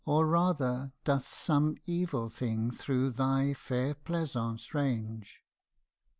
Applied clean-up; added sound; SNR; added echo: none; none; none; none.